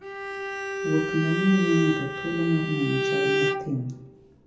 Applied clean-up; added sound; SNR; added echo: none; Bowed string instrument; 2 dB; reverberation time 0.6 s.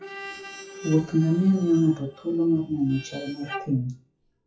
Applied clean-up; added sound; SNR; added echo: classical method WPE with log-MMSE.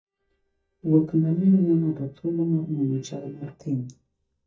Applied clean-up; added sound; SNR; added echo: neural mask model DeepFilterNet 3.